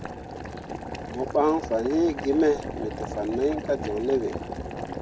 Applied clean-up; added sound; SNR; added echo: none; Boiling; 8 dB; none.